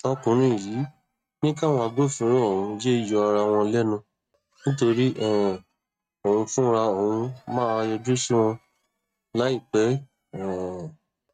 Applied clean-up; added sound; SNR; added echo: neural mask model RNNoise.